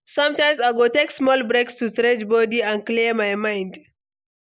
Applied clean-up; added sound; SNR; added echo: neural mask model Resemble Enhance denoiser.